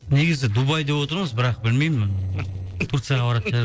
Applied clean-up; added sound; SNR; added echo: neural separator model SepFormer DNS4.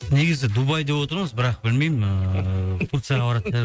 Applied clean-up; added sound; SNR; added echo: neural mask model RNNoise.